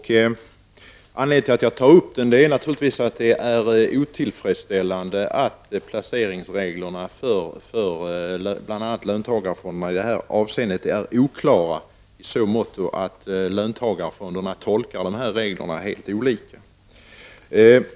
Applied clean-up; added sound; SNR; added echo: none; none; none; none.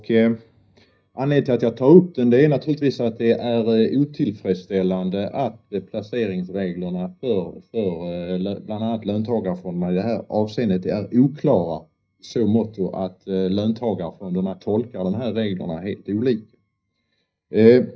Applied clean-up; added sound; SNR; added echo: neural mask model DeepFilterNet 3.